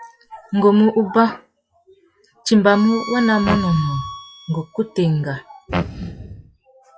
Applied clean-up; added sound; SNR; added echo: classical method log-MMSE.